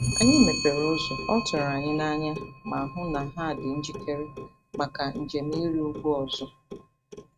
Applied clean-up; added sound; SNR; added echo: neural mask model RNNoise.